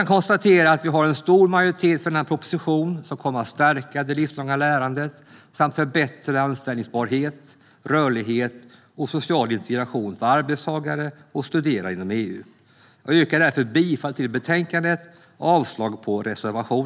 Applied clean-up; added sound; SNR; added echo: none; none; none; none.